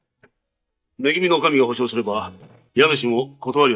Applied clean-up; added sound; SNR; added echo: neural mask model DeepFilterNet 3.